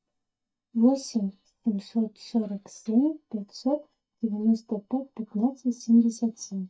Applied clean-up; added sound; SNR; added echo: neural mask model DeepFilterNet 3.